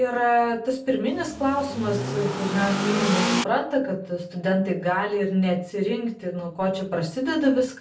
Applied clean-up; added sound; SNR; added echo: none; Accelerating, revving, vroom / Car; 3 dB; reverberation time 0.3 s.